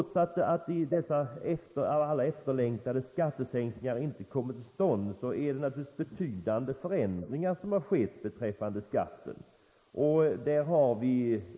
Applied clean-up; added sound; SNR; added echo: neural mask model Resemble Enhance denoiser.